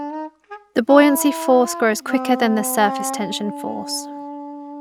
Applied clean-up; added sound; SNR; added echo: none; Wind instrument, woodwind instrument; 9 dB; none.